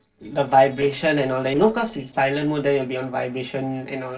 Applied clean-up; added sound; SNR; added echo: neural separator model SepFormer DNS4.